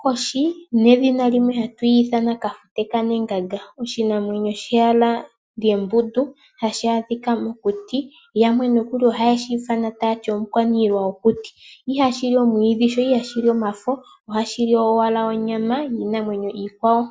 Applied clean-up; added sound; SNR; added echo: none; none; none; none.